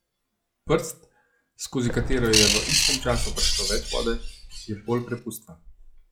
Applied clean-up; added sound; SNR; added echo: classical method log-MMSE.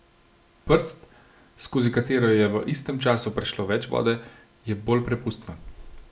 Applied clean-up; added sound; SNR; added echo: none; none; none; none.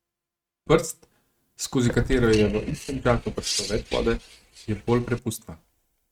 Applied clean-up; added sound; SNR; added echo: neural mask model RNNoise.